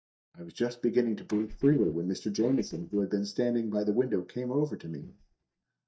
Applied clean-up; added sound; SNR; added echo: neural mask model DeepFilterNet 3.